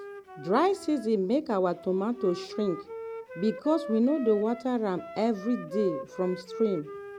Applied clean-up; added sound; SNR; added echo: none; Wind instrument, woodwind instrument; 13 dB; none.